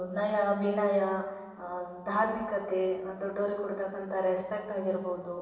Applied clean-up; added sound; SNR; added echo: none; none; none; reverberation time 1.4 s.